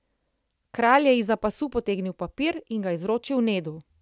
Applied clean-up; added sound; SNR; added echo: none; none; none; none.